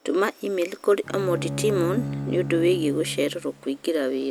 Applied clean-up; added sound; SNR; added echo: none; Bowed string instrument; 8 dB; none.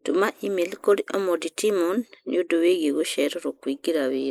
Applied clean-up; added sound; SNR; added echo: neural mask model Resemble Enhance denoiser.